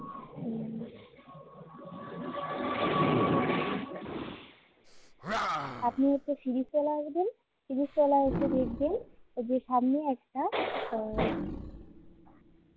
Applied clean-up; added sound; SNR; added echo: none; Animal; 10 dB; none.